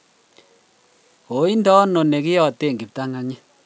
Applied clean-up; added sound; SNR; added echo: none; none; none; none.